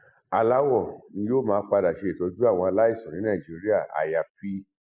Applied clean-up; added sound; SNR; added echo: none; none; none; none.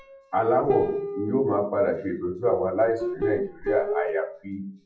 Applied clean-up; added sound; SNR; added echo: classical method WPE with log-MMSE.